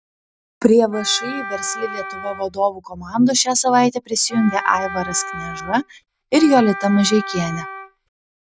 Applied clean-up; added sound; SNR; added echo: none; Wind instrument, woodwind instrument; 11 dB; none.